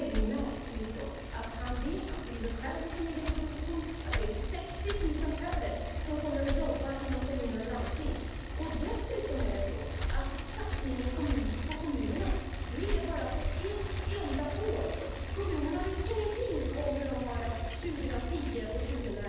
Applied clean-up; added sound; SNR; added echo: none; Bicycle; -1 dB; reverberation time 1.1 s.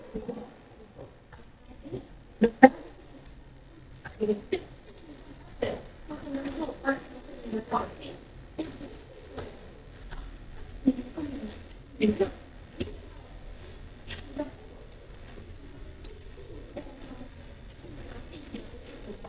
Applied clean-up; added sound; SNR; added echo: neural mask model DeepFilterNet 3.